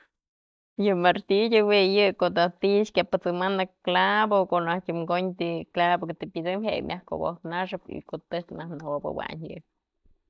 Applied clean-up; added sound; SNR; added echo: neural mask model DeepFilterNet 3.